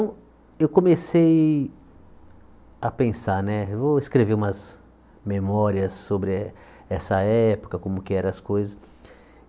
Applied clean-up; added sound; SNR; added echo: none; none; none; none.